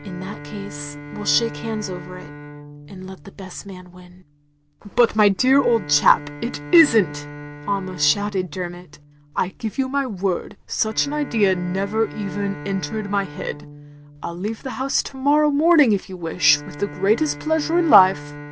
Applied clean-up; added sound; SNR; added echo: none; Bowed string instrument; 14 dB; none.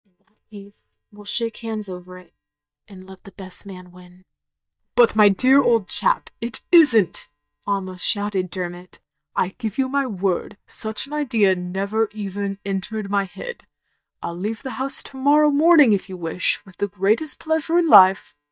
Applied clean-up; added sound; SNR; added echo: neural mask model DeepFilterNet 3.